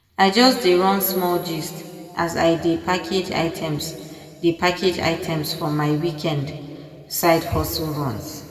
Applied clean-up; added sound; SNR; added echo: none; none; none; reverberation time 2.2 s.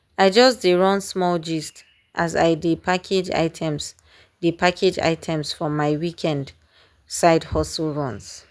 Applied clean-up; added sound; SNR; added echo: none; none; none; none.